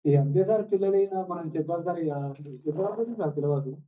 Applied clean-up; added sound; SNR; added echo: neural mask model DeepFilterNet 3.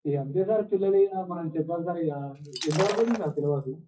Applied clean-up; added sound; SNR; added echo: classical method WPE with log-MMSE.